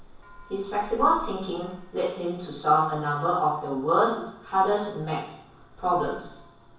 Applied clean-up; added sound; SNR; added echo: none; Church bell; 19 dB; reverberation time 0.7 s.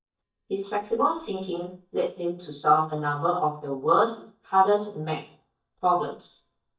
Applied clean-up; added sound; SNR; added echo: neural mask model DeepFilterNet 3.